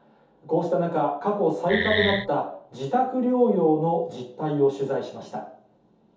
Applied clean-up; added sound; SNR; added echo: none; Wood; 1 dB; reverberation time 0.5 s.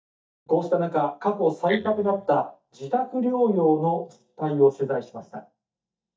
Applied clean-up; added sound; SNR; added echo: neural mask model DeepFilterNet 3.